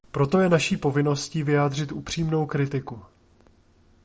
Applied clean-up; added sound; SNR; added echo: none; none; none; none.